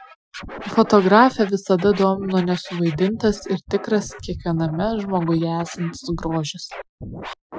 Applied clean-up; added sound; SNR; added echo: classical method Wiener filter.